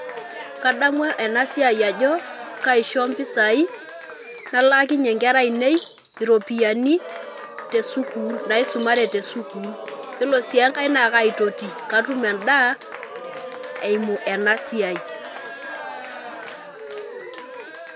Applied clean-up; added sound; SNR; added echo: none; Bird vocalization, bird call, bird song + Cheering; 14 dB; none.